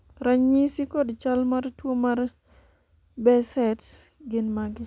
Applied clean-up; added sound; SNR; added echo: none; none; none; none.